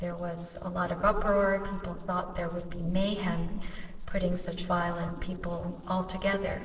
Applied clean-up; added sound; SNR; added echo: neural separator model SepFormer DNS4.